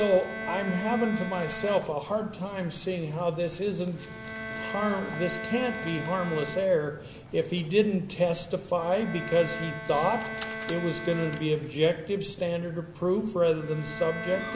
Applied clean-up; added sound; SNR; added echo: none; Bowed string instrument; 11 dB; none.